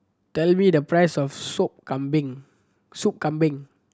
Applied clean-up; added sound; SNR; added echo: none; none; none; none.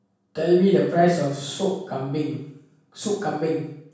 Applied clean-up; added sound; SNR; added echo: none; none; none; reverberation time 0.7 s.